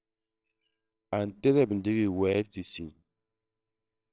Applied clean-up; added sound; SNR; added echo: neural separator model SepFormer WHAMR!.